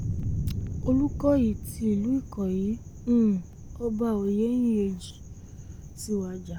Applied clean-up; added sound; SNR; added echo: none; Thunder; 8 dB; none.